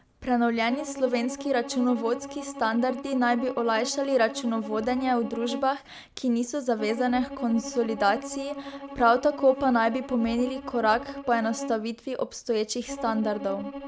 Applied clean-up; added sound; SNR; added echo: none; Bowed string instrument; 12 dB; none.